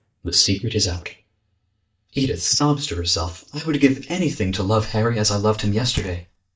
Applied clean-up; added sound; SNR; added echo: neural mask model DeepFilterNet 3.